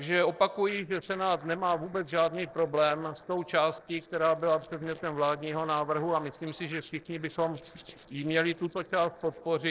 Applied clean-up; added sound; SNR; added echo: neural separator model SepFormer DNS4.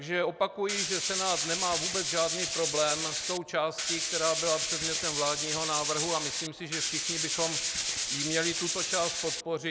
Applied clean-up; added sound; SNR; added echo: none; Tools; -1 dB; none.